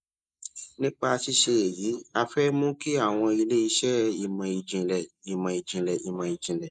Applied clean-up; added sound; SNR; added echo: neural mask model Resemble Enhance denoiser.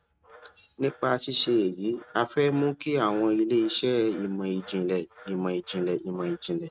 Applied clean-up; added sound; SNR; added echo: neural mask model RNNoise.